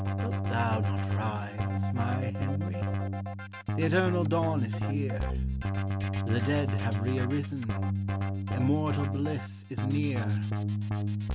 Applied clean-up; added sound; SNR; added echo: none; Keyboard (musical); -3 dB; none.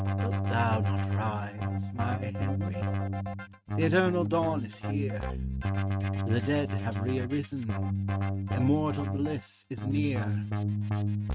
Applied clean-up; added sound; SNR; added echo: neural mask model RNNoise.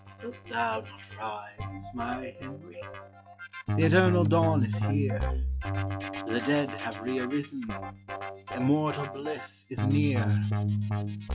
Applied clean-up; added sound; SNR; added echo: classical method log-MMSE.